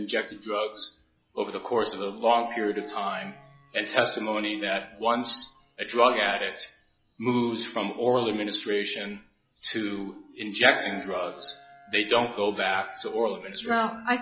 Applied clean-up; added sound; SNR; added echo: classical method log-MMSE.